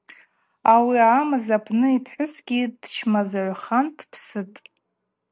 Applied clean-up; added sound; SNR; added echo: none; none; none; none.